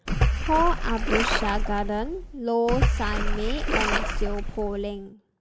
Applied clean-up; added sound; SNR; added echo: none; Splash, splatter; -3 dB; none.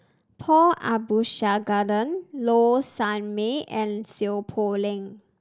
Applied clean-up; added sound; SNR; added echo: none; none; none; none.